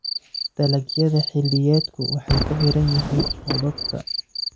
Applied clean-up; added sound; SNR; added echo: none; Whoosh, swoosh, swish / Fireworks + Cricket; 5 dB; none.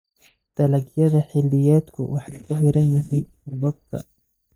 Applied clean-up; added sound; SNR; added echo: neural mask model DeepFilterNet 3.